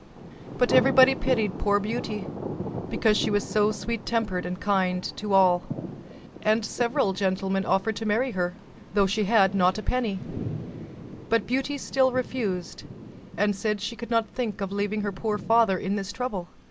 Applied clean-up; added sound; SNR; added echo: none; Thunder; 11 dB; none.